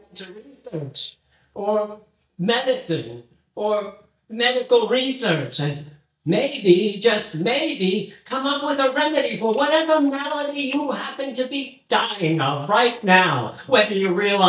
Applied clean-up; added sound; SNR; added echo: neural mask model DeepFilterNet 3.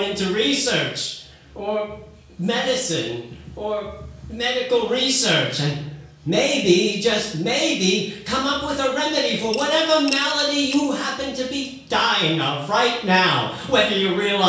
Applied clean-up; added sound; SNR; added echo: none; Coin (dropping) / Glass; 13 dB; reverberation time 0.6 s.